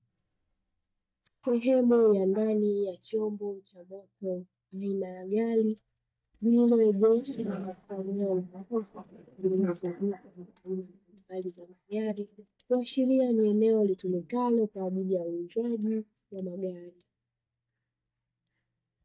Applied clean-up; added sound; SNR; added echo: neural mask model DeepFilterNet 3.